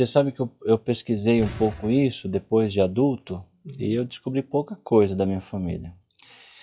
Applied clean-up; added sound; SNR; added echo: classical method WPE with log-MMSE.